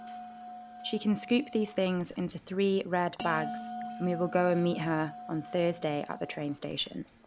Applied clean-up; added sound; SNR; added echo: none; Bell; 13 dB; none.